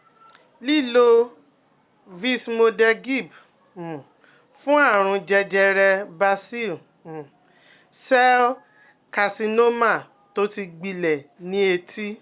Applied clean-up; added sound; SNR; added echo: none; none; none; none.